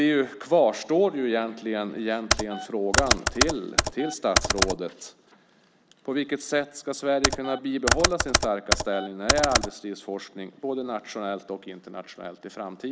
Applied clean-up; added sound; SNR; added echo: none; Computer keyboard; -1 dB; none.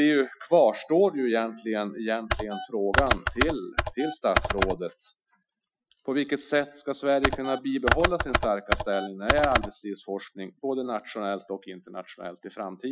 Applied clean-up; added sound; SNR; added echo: classical method Wiener filter.